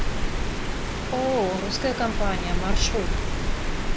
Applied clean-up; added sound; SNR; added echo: none; Rain; -5 dB; none.